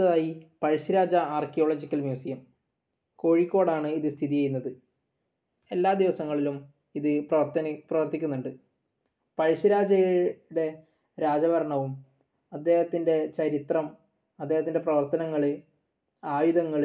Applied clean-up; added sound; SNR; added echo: none; none; none; none.